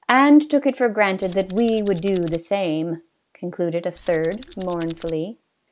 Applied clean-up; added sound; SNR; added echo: none; Tools; 16 dB; none.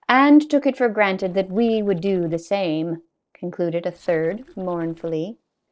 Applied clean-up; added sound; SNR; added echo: neural separator model SepFormer DNS4.